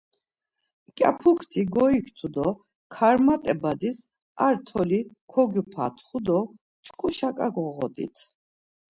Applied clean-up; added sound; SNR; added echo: none; none; none; none.